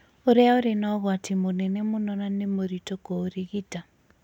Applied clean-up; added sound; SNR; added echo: none; none; none; none.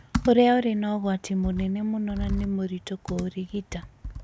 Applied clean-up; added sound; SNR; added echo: none; Computer keyboard; 10 dB; none.